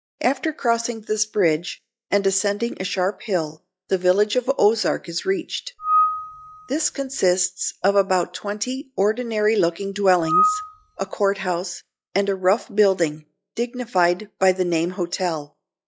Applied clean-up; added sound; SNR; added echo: classical method log-MMSE.